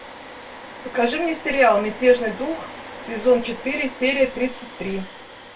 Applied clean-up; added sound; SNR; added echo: none; Domestic sounds, home sounds; 15 dB; reverberation time 0.2 s.